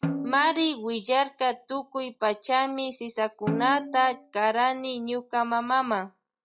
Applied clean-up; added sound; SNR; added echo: classical method log-MMSE.